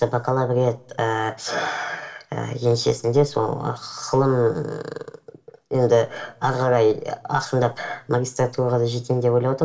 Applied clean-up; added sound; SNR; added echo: none; none; none; reverberation time 0.3 s.